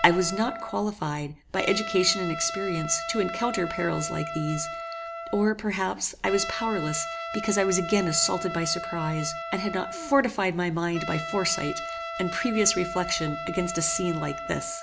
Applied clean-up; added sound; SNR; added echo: none; Trumpet; 8 dB; none.